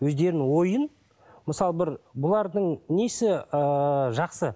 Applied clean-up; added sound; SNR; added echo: none; none; none; none.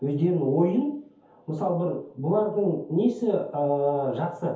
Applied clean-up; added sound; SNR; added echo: none; none; none; reverberation time 0.5 s.